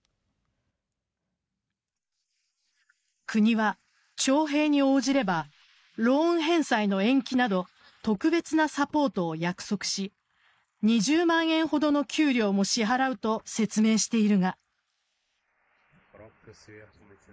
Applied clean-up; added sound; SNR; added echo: neural mask model Resemble Enhance denoiser.